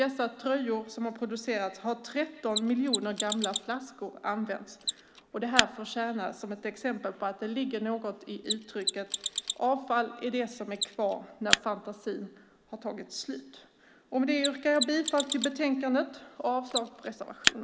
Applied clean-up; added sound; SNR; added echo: none; Mechanisms; 5 dB; none.